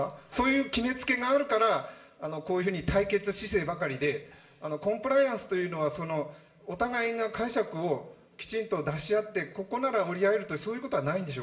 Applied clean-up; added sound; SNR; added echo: none; none; none; reverberation time 1.0 s.